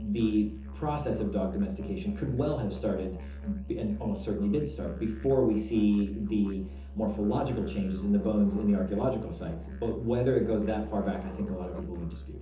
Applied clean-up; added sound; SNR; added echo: none; Musical instrument; 11 dB; reverberation time 0.6 s.